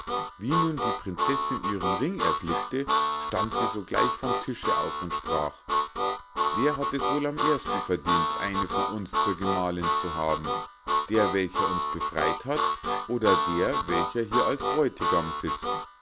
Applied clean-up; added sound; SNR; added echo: none; Harmonica; -2 dB; none.